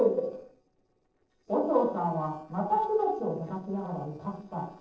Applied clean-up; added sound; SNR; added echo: neural separator model SepFormer DNS4.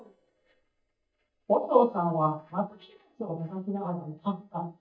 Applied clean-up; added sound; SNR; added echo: neural mask model DeepFilterNet 3.